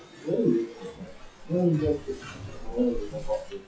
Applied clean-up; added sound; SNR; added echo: classical method WPE with log-MMSE.